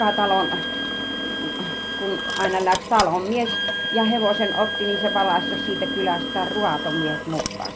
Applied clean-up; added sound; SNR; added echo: none; Wind instrument, woodwind instrument + Drill; 3 dB; none.